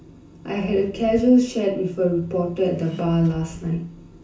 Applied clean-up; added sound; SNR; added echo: none; Accelerating, revving, vroom; 20 dB; reverberation time 0.6 s.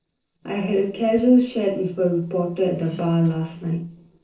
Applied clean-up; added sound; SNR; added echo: neural separator model SepFormer DNS4.